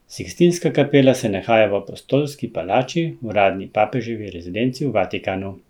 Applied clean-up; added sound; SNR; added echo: none; none; none; none.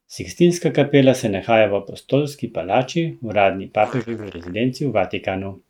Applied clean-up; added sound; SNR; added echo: neural mask model RNNoise.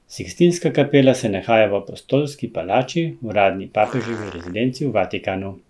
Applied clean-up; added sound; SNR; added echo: none; Fart; 19 dB; none.